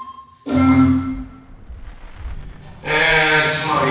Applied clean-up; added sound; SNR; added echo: none; Fireworks; 16 dB; reverberation time 1.1 s.